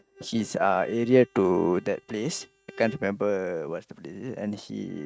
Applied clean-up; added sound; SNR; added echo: neural mask model RNNoise.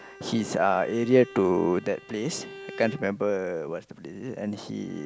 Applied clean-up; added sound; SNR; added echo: none; Bowed string instrument; 20 dB; none.